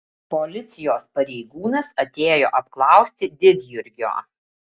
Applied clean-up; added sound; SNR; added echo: none; none; none; none.